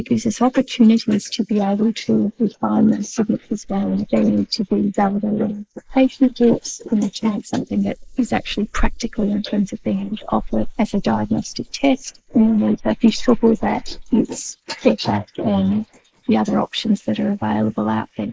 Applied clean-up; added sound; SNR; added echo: neural mask model Resemble Enhance denoiser.